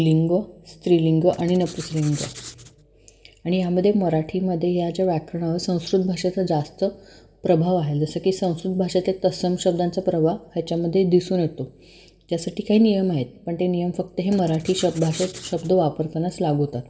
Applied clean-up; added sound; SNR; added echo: none; Writing; 16 dB; reverberation time 0.9 s.